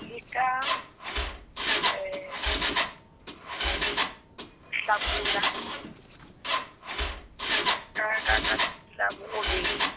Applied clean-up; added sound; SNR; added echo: none; Mechanisms; -3 dB; none.